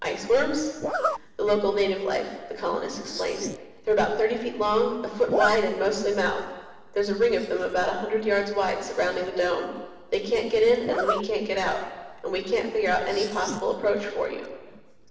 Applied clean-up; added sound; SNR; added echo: none; Zipper (clothing); 10 dB; reverberation time 1.2 s.